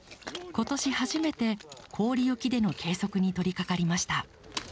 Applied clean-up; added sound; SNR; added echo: none; none; none; none.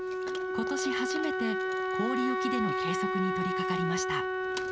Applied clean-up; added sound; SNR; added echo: none; Wind instrument, woodwind instrument; -4 dB; none.